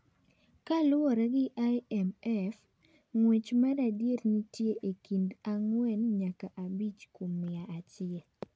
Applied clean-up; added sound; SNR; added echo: none; none; none; none.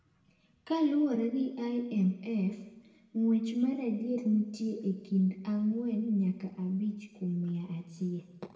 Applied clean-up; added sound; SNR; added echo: none; none; none; reverberation time 0.9 s.